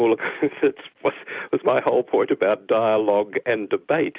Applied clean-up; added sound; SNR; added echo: none; none; none; none.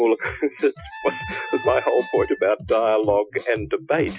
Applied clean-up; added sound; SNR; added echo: classical method Wiener filter.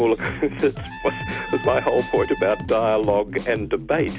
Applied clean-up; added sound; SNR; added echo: none; Drum kit + Trumpet; 10 dB; none.